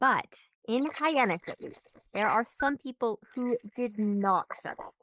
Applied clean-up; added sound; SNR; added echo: neural mask model Resemble Enhance denoiser.